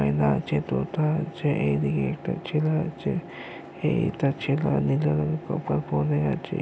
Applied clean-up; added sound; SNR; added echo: none; none; none; none.